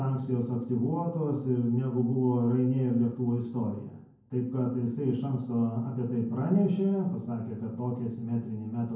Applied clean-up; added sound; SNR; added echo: none; none; none; reverberation time 0.9 s.